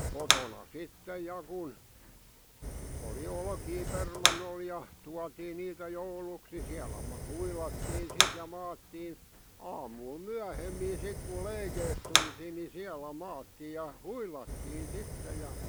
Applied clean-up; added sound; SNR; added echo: none; Fire; -4 dB; none.